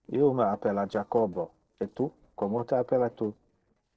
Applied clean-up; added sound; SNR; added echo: neural separator model SepFormer DNS4.